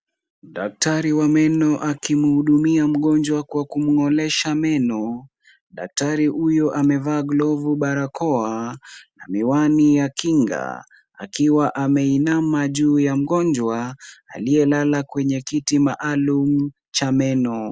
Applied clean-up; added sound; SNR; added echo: none; none; none; none.